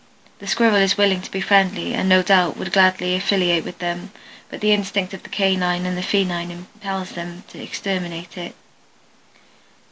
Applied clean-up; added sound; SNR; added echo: none; none; none; none.